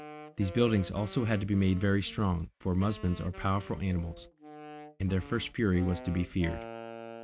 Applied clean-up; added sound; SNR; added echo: none; Wind instrument, woodwind instrument; 16 dB; none.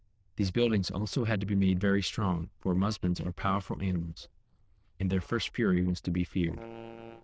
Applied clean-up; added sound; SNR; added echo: neural diffusion model UNIVERSE++.